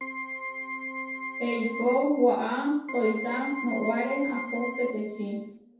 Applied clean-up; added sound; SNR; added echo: none; Keyboard (musical); 8 dB; reverberation time 0.7 s.